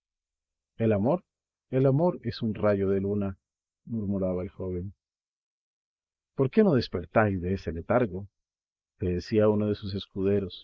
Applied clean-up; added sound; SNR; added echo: neural mask model Resemble Enhance denoiser.